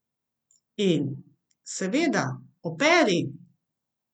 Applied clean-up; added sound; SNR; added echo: none; none; none; none.